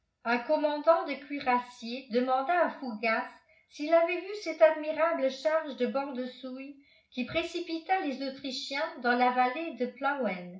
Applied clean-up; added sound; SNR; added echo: none; none; none; reverberation time 0.4 s.